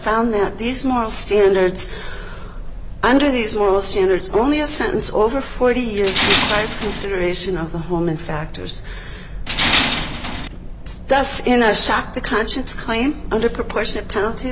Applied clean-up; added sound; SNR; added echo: none; Tools; 0 dB; none.